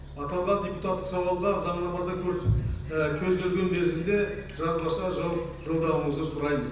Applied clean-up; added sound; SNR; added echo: none; Bus; 14 dB; reverberation time 0.9 s.